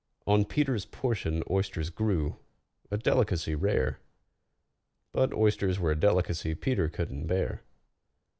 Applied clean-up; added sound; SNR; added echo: none; none; none; none.